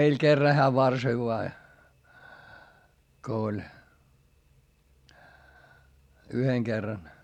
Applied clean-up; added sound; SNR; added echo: none; none; none; none.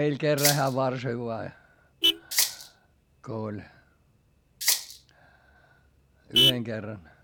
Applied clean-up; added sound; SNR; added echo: none; Rattle (instrument) + Vehicle horn, car horn, honking; -1 dB; none.